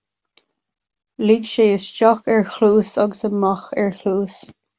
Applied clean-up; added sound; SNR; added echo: none; none; none; none.